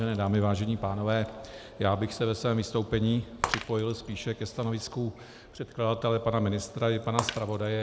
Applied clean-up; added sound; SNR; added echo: none; Shatter; 13 dB; none.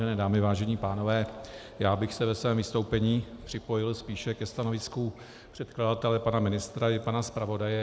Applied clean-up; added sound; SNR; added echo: none; none; none; none.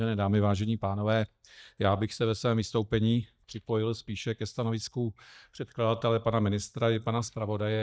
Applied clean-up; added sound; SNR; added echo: neural mask model DeepFilterNet 3.